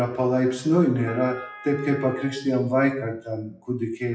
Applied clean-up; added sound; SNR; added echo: classical method WPE with log-MMSE.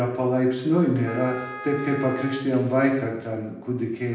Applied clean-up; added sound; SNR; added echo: none; Wind instrument, woodwind instrument; 14 dB; reverberation time 0.8 s.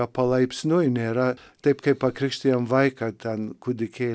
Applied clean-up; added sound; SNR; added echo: none; none; none; none.